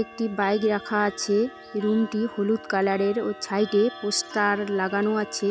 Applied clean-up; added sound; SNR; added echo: none; Clock; 16 dB; none.